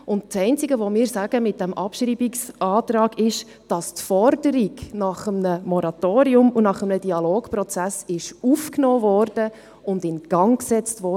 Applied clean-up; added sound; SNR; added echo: none; none; none; none.